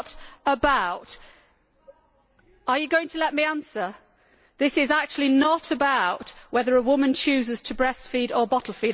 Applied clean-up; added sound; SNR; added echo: none; none; none; none.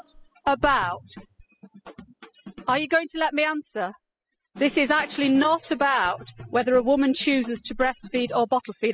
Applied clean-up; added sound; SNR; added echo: classical method spectral subtraction.